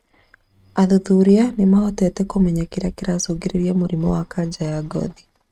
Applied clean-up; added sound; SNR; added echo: neural mask model RNNoise.